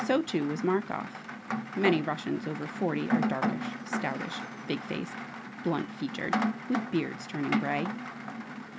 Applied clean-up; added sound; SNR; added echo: none; Rain; 2 dB; none.